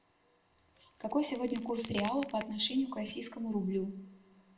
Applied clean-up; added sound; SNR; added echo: none; Crack; 20 dB; reverberation time 0.4 s.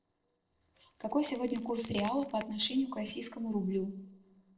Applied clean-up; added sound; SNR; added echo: neural separator model SepFormer DNS4.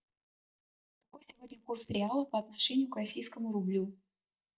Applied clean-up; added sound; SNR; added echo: neural mask model DeepFilterNet 3.